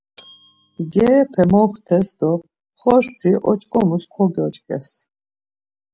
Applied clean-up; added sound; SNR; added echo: none; Bell; 18 dB; none.